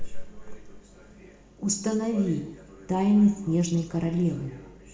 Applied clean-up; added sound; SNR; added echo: none; none; none; reverberation time 0.7 s.